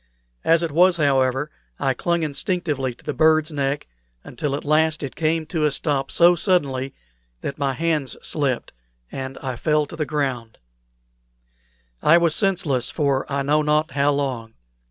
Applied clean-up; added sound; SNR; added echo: none; none; none; none.